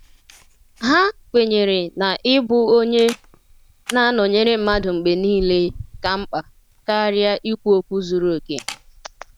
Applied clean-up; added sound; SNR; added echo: none; Camera; 19 dB; none.